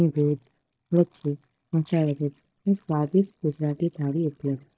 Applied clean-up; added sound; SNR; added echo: neural mask model DeepFilterNet 3.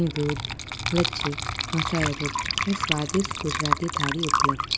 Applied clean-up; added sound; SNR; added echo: none; Water / Liquid; -1 dB; none.